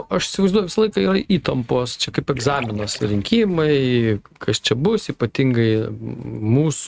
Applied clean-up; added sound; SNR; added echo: neural mask model RNNoise.